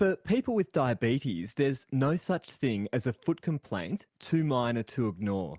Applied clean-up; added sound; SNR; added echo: none; none; none; none.